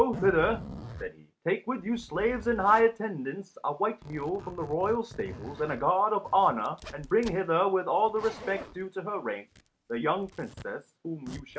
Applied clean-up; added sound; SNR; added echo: none; Zipper (clothing); 17 dB; none.